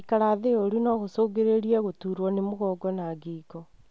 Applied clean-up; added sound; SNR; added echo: none; none; none; none.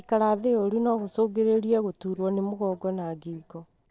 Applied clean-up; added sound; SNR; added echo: neural separator model SepFormer DNS4.